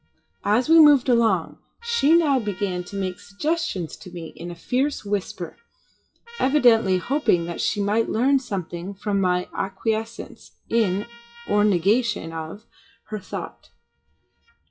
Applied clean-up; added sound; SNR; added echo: classical method WPE with log-MMSE.